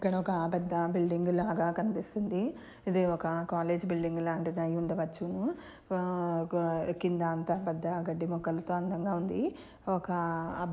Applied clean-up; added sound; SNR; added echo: none; none; none; none.